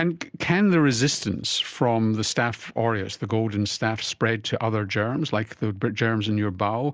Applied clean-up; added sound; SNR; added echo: none; none; none; none.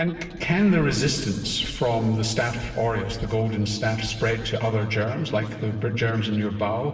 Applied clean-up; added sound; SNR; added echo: none; Thunder / Rain; 17 dB; reverberation time 1.9 s.